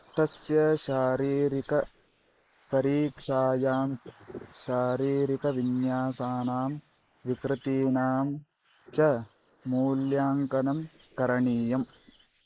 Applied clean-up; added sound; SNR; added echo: neural mask model Resemble Enhance denoiser.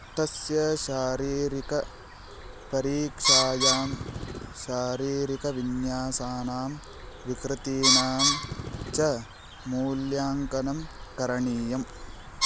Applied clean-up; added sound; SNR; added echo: none; Bird; 2 dB; none.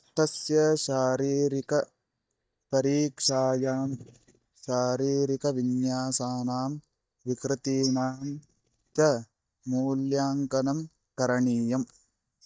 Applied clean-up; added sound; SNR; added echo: neural mask model DeepFilterNet 3.